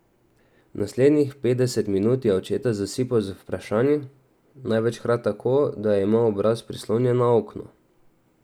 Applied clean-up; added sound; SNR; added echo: none; none; none; none.